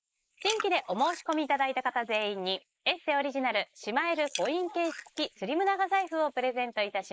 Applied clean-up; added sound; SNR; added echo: neural mask model Resemble Enhance denoiser.